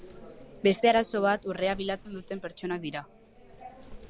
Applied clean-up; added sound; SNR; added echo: none; Wind; 20 dB; none.